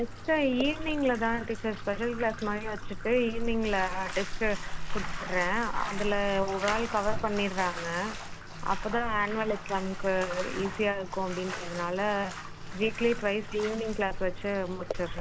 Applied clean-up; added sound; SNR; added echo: none; Bathtub (filling or washing); 4 dB; none.